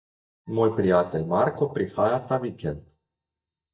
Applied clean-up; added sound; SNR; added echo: neural mask model DeepFilterNet 3.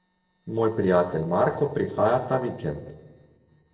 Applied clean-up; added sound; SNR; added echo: neural separator model SepFormer DNS4.